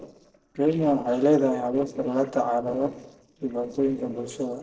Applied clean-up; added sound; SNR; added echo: neural separator model SepFormer DNS4.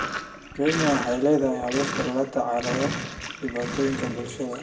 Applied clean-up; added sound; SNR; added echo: none; Sink (filling or washing); 6 dB; reverberation time 1.2 s.